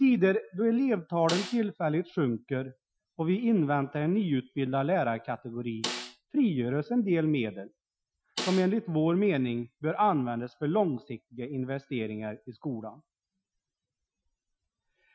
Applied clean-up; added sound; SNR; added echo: classical method Wiener filter.